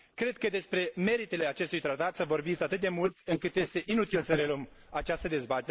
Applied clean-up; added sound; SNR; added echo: neural mask model Resemble Enhance denoiser.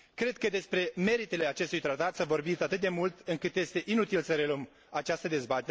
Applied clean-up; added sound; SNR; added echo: none; none; none; none.